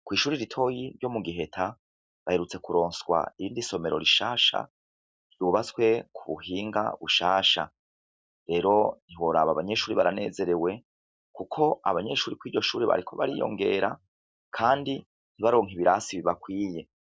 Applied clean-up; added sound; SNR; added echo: none; none; none; none.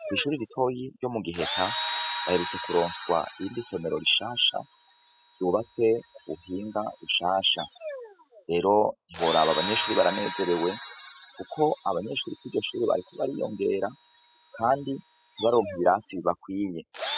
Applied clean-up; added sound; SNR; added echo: classical method spectral subtraction.